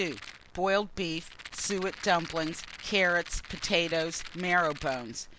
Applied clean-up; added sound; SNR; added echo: none; Rattle; 16 dB; none.